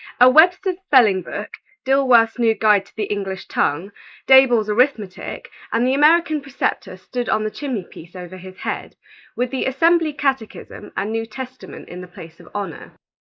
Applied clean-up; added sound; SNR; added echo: neural mask model Resemble Enhance denoiser.